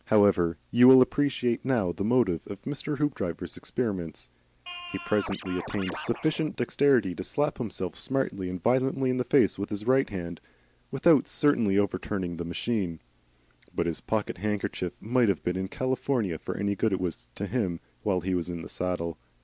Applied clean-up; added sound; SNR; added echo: none; Scratching (performance technique); 12 dB; none.